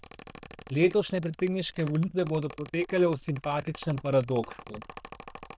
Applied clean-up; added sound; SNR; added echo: neural diffusion model UNIVERSE++.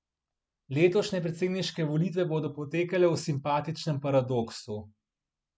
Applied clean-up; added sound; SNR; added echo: none; none; none; none.